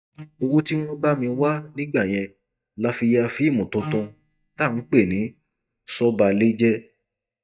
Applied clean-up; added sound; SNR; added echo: neural mask model DeepFilterNet 3.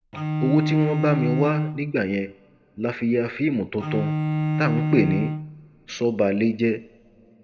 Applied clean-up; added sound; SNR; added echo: none; Bowed string instrument; 2 dB; reverberation time 1.1 s.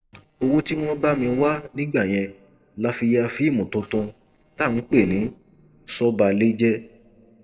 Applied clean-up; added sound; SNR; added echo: neural separator model SepFormer DNS4.